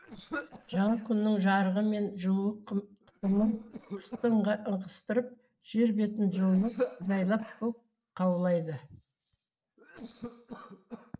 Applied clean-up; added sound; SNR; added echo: neural separator model SepFormer DNS4.